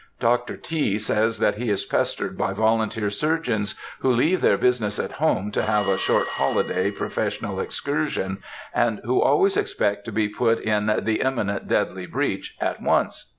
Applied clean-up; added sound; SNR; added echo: none; Telephone; 6 dB; none.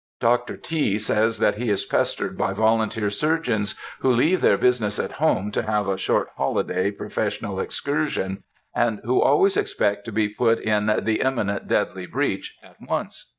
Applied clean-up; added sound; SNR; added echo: neural mask model DeepFilterNet 3.